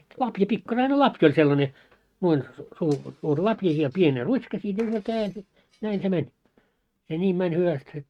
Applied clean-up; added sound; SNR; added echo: neural mask model RNNoise.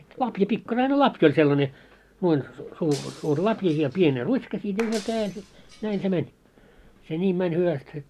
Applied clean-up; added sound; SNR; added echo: none; Shatter + Clapping; 19 dB; none.